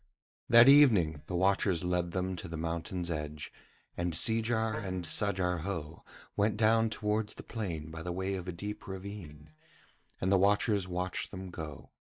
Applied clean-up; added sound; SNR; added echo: neural mask model DeepFilterNet 3.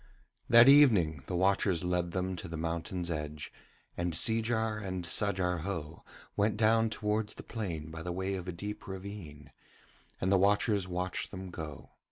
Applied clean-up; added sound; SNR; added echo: none; none; none; none.